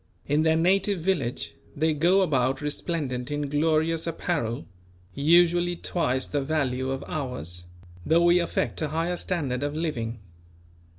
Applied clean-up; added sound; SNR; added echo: none; none; none; none.